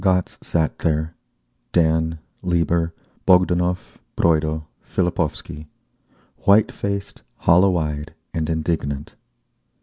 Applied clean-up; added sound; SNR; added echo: none; none; none; none.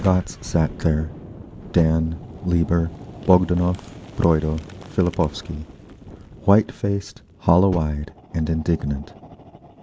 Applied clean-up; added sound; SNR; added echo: none; Fire + Boom; 16 dB; none.